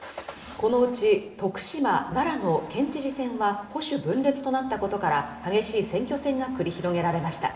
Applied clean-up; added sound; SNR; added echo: none; Engine starting / Accelerating, revving, vroom / Motor vehicle (road); 18 dB; reverberation time 2.1 s.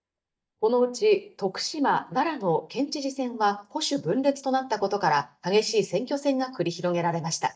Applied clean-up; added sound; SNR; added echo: neural mask model DeepFilterNet 3.